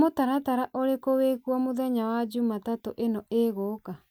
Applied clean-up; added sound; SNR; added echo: none; none; none; none.